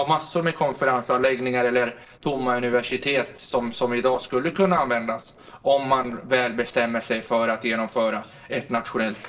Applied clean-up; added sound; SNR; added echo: neural separator model SepFormer DNS4.